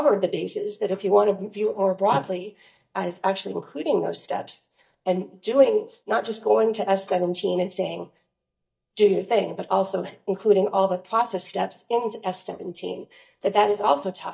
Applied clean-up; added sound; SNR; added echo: neural mask model DeepFilterNet 3.